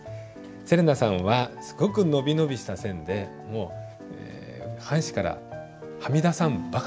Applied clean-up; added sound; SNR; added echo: none; none; none; none.